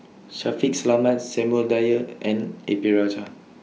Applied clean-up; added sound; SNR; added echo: none; none; none; none.